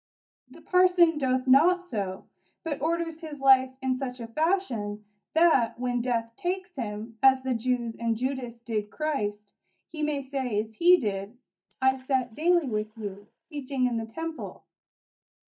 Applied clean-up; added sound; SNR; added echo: neural mask model DeepFilterNet 3.